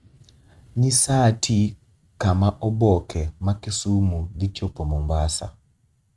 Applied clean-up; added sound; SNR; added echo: neural mask model RNNoise.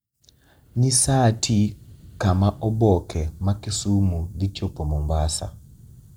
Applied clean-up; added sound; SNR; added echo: neural mask model DeepFilterNet 3.